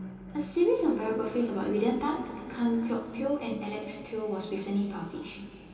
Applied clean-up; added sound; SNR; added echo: none; Bowed string instrument; 18 dB; reverberation time 2.6 s.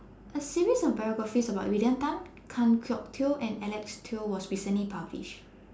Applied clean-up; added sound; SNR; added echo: none; none; none; none.